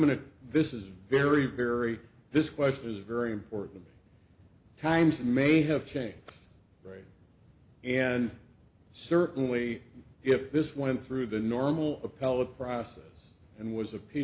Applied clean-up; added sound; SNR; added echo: none; none; none; none.